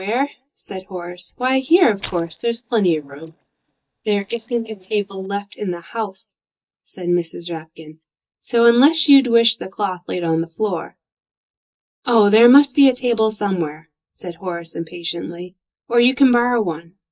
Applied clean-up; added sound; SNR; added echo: neural mask model DeepFilterNet 3.